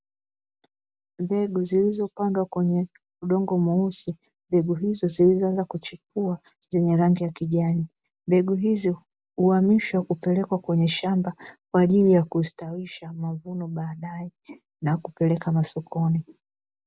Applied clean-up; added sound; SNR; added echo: none; none; none; none.